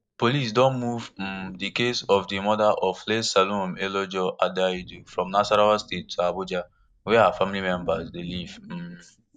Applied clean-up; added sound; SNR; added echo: neural mask model DeepFilterNet 3.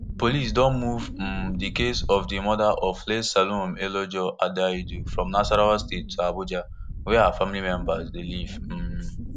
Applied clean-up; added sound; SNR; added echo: none; Wind; 8 dB; none.